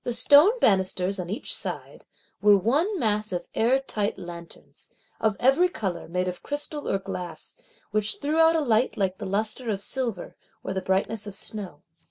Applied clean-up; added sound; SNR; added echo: none; none; none; none.